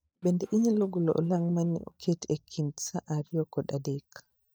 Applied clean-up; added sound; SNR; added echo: neural mask model DeepFilterNet 3.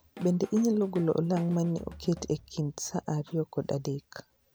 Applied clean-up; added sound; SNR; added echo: none; Drum kit; 19 dB; none.